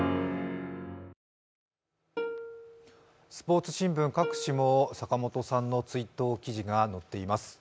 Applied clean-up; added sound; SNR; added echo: none; Plucked string instrument; 11 dB; none.